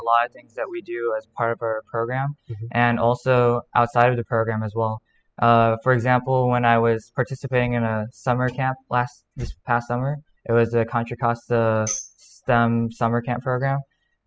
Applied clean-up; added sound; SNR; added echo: classical method spectral subtraction.